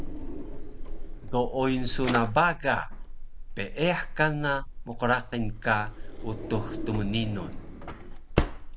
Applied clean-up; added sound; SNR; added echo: none; Drawer open or close; 3 dB; none.